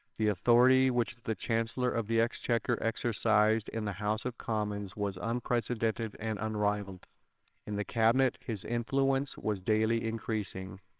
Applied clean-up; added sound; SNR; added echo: neural separator model SepFormer WHAMR!.